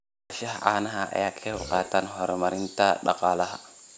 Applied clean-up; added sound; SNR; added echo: none; Burping, eructation; 13 dB; none.